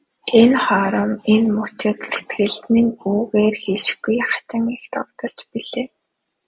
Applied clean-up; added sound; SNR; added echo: none; none; none; none.